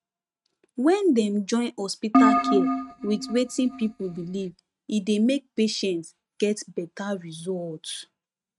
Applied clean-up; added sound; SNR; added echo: neural mask model RNNoise.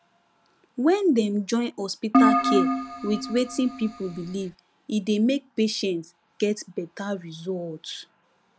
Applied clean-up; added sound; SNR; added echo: none; Keyboard (musical); -2 dB; none.